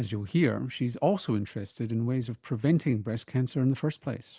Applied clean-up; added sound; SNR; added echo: none; none; none; none.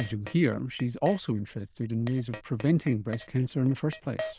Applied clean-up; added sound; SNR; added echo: neural diffusion model UNIVERSE++.